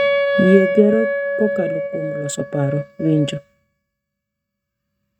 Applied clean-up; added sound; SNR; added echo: neural mask model RNNoise.